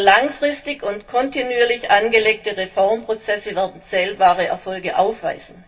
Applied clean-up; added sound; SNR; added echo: none; Tambourine; 15 dB; reverberation time 0.2 s.